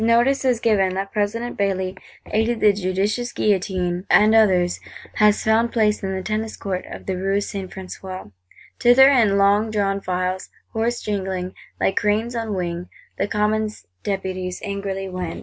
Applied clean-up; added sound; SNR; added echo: none; none; none; none.